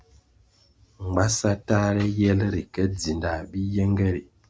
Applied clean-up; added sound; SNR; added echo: none; none; none; none.